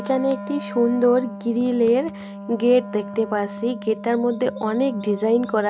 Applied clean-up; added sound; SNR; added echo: none; Wind instrument, woodwind instrument; 12 dB; none.